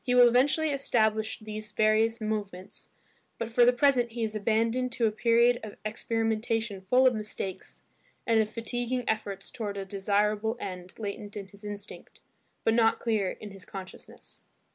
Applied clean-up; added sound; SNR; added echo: none; none; none; none.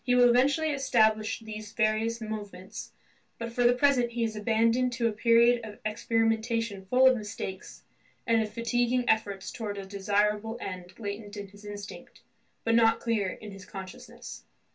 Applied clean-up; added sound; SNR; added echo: none; none; none; reverberation time 0.1 s.